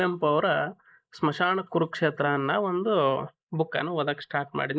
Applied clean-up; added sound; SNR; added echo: neural mask model Resemble Enhance denoiser.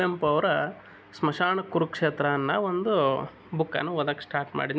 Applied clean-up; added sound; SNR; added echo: none; none; none; none.